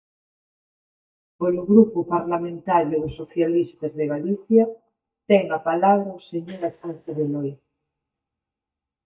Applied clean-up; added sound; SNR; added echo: neural mask model DeepFilterNet 3.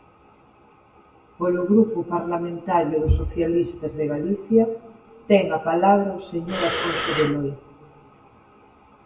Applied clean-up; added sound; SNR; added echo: none; Breathing; 4 dB; reverberation time 0.8 s.